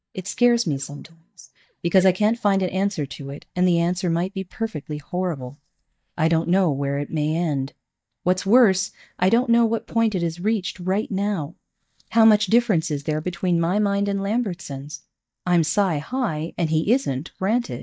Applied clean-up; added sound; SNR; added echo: neural mask model DeepFilterNet 3.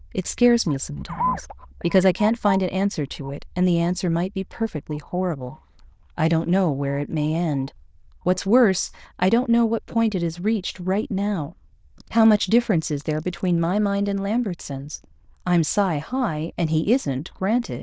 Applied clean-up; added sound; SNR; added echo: neural diffusion model UNIVERSE++.